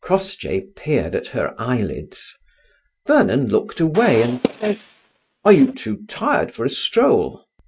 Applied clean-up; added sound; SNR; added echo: neural mask model RNNoise.